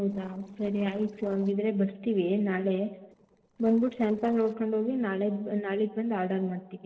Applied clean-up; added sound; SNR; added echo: neural separator model SepFormer DNS4.